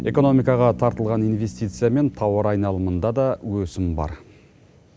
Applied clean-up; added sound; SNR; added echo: none; Bass guitar; 16 dB; none.